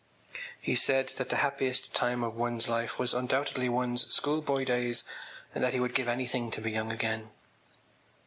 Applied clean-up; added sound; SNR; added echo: none; none; none; none.